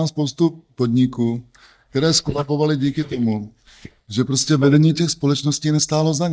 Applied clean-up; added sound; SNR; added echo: neural mask model DeepFilterNet 3.